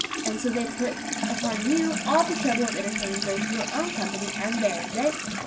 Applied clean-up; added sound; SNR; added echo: none; Sink (filling or washing) / Water tap, faucet; 2 dB; none.